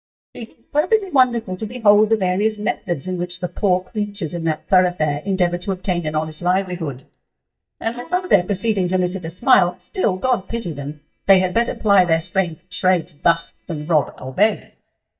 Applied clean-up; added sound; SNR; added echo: neural mask model DeepFilterNet 3.